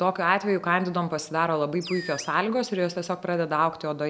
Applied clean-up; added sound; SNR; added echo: none; Animal; 17 dB; none.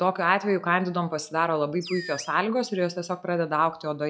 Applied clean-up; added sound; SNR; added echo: classical method log-MMSE.